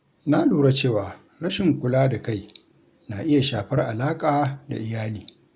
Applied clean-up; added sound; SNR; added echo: none; none; none; none.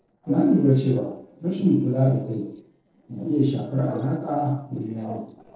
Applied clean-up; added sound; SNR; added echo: neural separator model SepFormer DNS4.